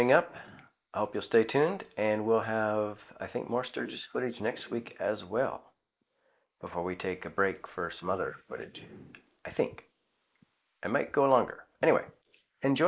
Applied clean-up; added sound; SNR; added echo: neural mask model Resemble Enhance denoiser.